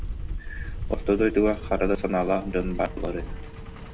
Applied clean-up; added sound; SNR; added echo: none; Truck; 6 dB; none.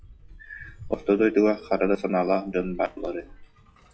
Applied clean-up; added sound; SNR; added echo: classical method log-MMSE.